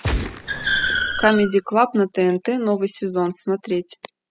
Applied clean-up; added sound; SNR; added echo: classical method spectral subtraction.